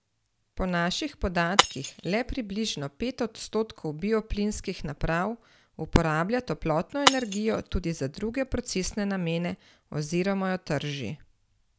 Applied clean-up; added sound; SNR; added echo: none; Shatter; 4 dB; none.